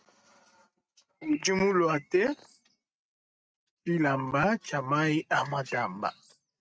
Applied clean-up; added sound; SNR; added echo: neural mask model RNNoise.